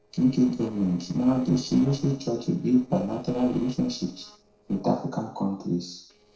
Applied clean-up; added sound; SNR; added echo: neural separator model SepFormer DNS4.